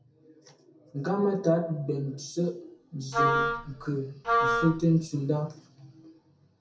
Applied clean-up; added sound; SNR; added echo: none; Wind instrument, woodwind instrument; -2 dB; reverberation time 0.3 s.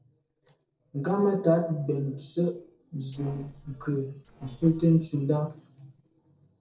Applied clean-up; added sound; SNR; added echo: neural separator model SepFormer DNS4.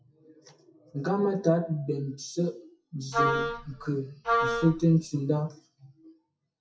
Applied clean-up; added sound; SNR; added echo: classical method WPE with log-MMSE.